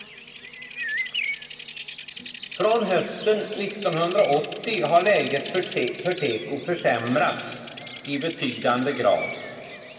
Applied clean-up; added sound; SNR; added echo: none; Bird vocalization, bird call, bird song; 10 dB; reverberation time 2.5 s.